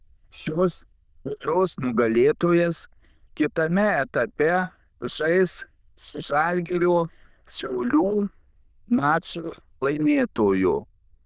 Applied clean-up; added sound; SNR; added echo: neural diffusion model UNIVERSE++.